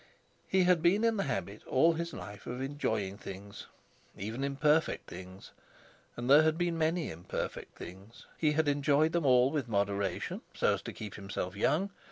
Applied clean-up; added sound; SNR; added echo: none; none; none; none.